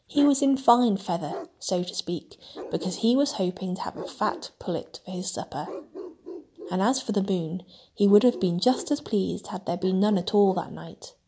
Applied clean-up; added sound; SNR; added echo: none; Bark; 17 dB; none.